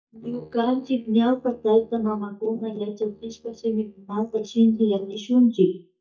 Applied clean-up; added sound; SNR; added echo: neural mask model DeepFilterNet 3.